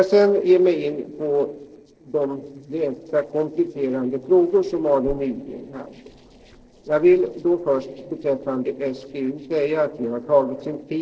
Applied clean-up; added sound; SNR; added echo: neural separator model SepFormer DNS4.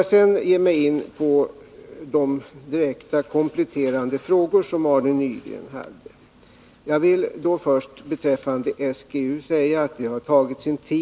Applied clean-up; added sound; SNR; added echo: none; none; none; none.